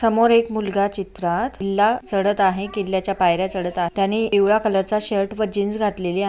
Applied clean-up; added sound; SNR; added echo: none; none; none; none.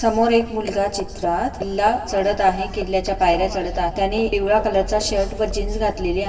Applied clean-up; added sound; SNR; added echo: none; Livestock, farm animals, working animals; 10 dB; reverberation time 1.3 s.